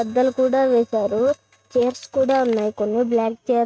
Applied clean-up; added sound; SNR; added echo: neural mask model RNNoise.